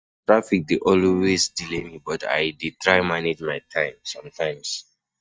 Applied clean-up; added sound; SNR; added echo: neural mask model DeepFilterNet 3.